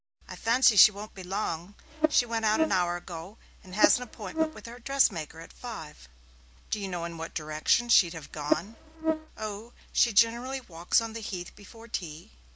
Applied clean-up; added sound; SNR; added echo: none; Buzz; -1 dB; none.